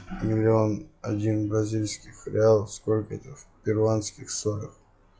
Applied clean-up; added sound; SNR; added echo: classical method log-MMSE.